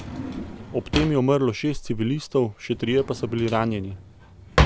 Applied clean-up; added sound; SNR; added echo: none; Drawer open or close; 4 dB; none.